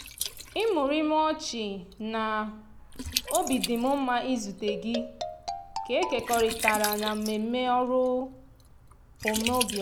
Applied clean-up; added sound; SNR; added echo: none; Liquid + Marimba, xylophone; 8 dB; none.